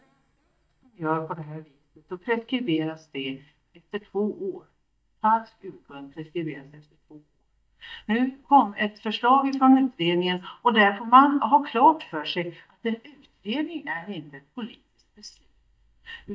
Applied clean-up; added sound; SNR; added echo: neural mask model DeepFilterNet 3.